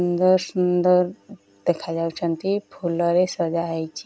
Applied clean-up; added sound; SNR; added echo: none; none; none; none.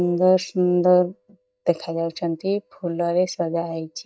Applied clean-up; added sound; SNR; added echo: neural mask model DeepFilterNet 3.